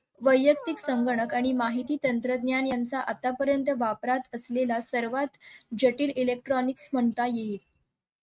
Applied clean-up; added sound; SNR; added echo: neural mask model RNNoise.